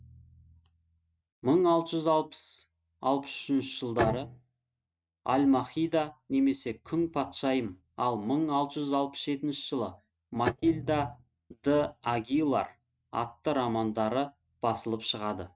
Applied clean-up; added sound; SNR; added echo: neural mask model RNNoise.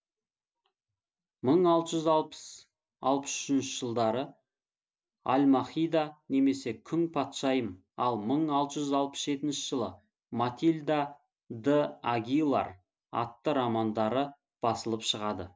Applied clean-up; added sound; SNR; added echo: none; none; none; none.